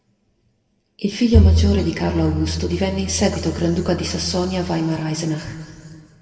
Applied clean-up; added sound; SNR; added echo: none; Bowed string instrument; -1 dB; reverberation time 2.1 s.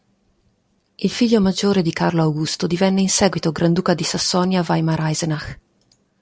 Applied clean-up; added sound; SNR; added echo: none; none; none; none.